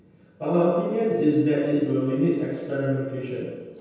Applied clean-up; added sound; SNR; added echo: none; Cricket; 10 dB; reverberation time 1.2 s.